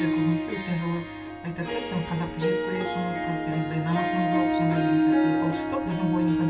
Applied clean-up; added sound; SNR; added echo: none; Harp; -3 dB; reverberation time 0.3 s.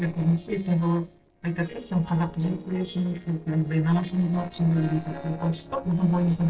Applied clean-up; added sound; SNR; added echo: neural separator model SepFormer DNS4.